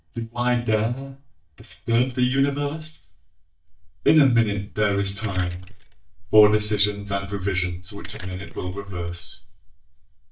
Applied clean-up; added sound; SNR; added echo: neural mask model DeepFilterNet 3.